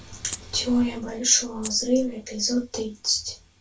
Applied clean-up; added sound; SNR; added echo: none; Rattle (instrument); 11 dB; reverberation time 0.1 s.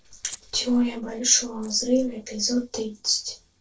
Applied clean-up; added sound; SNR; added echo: neural separator model SepFormer DNS4.